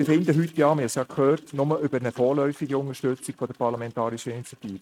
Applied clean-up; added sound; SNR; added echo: neural mask model RNNoise.